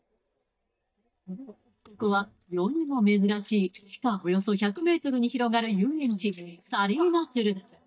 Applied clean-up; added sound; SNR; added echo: neural mask model DeepFilterNet 3.